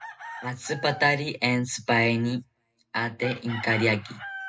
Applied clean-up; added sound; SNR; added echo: none; Chicken, rooster; 15 dB; reverberation time 0.2 s.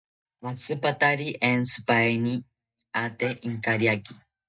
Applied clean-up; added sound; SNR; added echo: neural mask model DeepFilterNet 3.